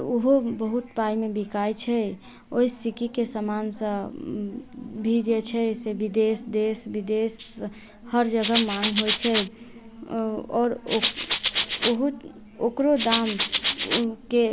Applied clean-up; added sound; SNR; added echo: none; Rattle (instrument); 1 dB; none.